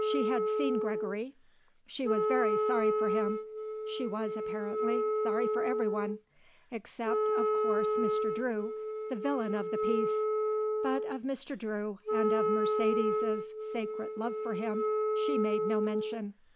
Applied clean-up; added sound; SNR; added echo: none; Wind instrument, woodwind instrument; -4 dB; none.